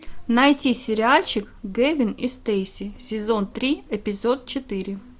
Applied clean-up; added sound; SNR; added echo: none; none; none; none.